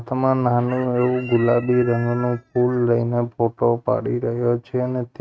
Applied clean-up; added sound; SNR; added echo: neural mask model RNNoise.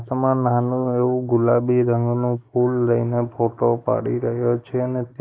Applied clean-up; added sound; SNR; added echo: neural mask model Resemble Enhance denoiser.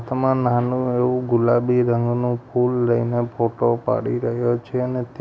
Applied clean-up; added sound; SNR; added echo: none; none; none; none.